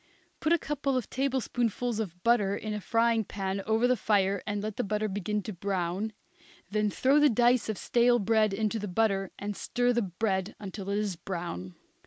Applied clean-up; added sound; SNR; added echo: none; none; none; none.